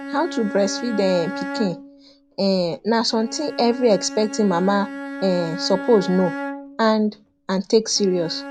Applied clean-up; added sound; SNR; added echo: none; Bowed string instrument; 11 dB; none.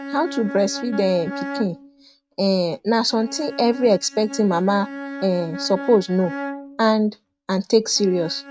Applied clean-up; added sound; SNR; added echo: neural mask model RNNoise.